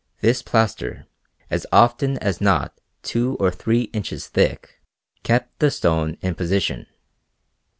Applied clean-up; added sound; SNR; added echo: none; none; none; none.